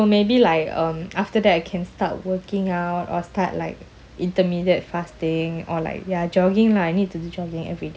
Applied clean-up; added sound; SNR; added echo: none; none; none; none.